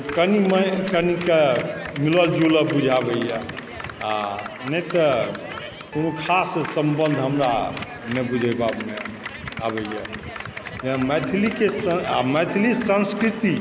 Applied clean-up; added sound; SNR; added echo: none; Clapping; 14 dB; none.